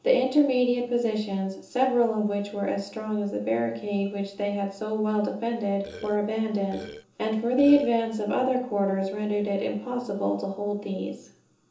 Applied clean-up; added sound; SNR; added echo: none; Burping, eructation; 15 dB; reverberation time 0.6 s.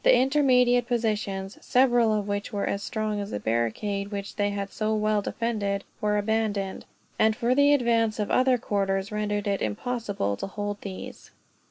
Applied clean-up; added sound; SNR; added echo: none; none; none; none.